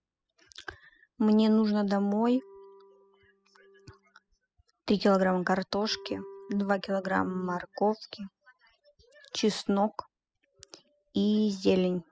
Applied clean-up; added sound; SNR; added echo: classical method spectral subtraction.